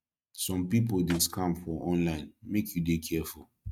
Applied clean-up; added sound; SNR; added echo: neural mask model RNNoise.